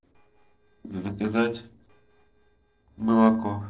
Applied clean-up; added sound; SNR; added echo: neural separator model SepFormer DNS4.